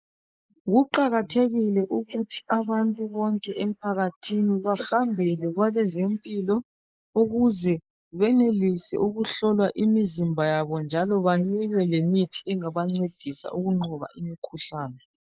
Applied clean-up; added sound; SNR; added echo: neural mask model Resemble Enhance denoiser.